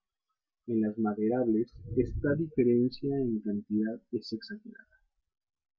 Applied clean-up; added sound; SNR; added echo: none; none; none; none.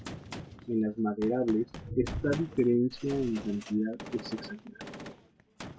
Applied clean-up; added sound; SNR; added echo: none; Gunshot, gunfire; 14 dB; none.